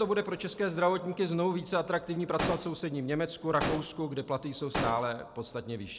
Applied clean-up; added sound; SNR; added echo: none; Explosion; 6 dB; none.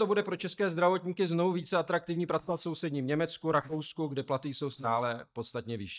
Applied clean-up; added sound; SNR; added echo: neural mask model DeepFilterNet 3.